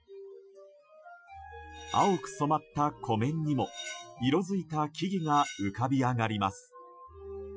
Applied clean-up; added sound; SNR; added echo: classical method Wiener filter.